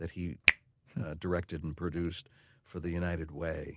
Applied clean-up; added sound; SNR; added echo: none; Finger snapping; -1 dB; none.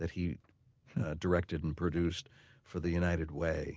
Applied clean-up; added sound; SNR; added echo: none; none; none; none.